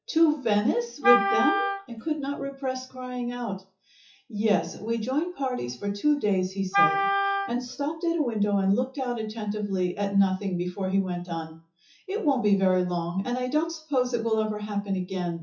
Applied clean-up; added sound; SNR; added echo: classical method WPE with log-MMSE.